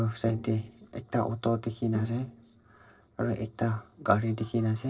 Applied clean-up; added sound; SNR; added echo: neural separator model SepFormer DNS4.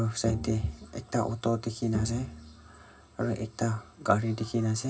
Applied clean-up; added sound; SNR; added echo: none; Bowed string instrument; 10 dB; reverberation time 0.4 s.